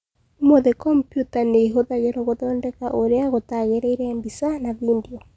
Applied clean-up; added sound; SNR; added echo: none; none; none; none.